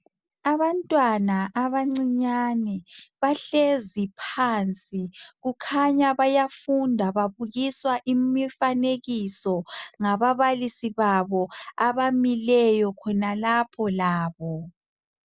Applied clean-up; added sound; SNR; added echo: none; none; none; none.